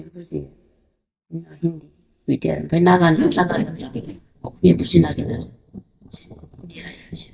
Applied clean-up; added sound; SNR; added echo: neural mask model DeepFilterNet 3.